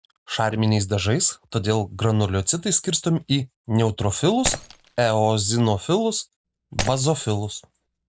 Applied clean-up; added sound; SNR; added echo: none; Shatter; 11 dB; none.